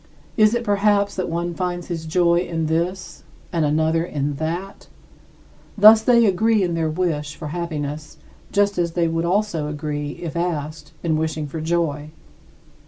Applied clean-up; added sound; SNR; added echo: none; none; none; none.